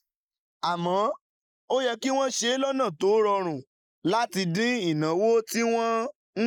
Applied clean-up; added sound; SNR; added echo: neural mask model Resemble Enhance denoiser.